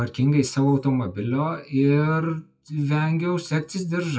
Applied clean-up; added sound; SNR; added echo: classical method WPE with log-MMSE.